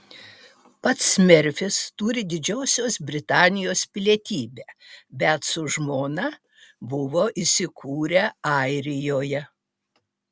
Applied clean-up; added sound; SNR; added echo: none; none; none; none.